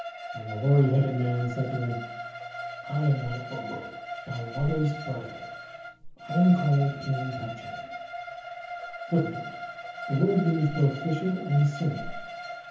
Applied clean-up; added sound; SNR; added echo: none; Bowed string instrument; 10 dB; reverberation time 0.7 s.